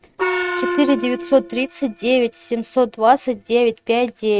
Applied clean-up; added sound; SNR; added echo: neural mask model RNNoise.